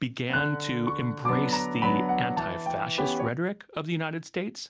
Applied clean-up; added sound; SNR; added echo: none; Piano; -2 dB; none.